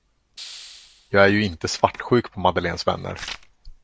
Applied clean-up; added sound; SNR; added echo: none; Writing + Hiss; 19 dB; none.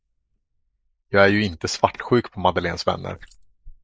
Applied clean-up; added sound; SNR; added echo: neural mask model Resemble Enhance denoiser.